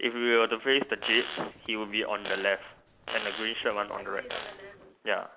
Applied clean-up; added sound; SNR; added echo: none; Fart; 11 dB; none.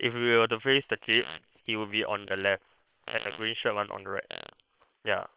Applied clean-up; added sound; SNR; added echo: neural separator model SepFormer WHAM!.